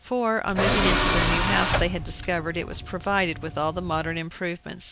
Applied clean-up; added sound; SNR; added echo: none; Tools; -1 dB; none.